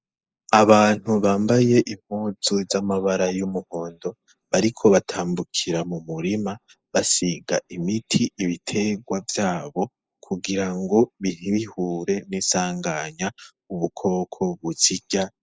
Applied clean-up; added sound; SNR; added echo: neural mask model Resemble Enhance denoiser.